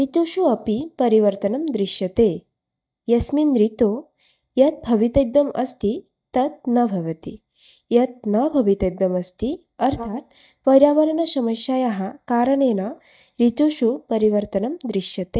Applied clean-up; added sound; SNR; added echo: neural mask model DeepFilterNet 3.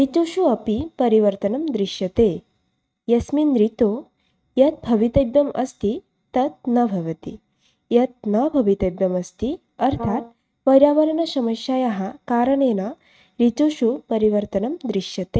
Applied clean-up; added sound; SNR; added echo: neural mask model RNNoise.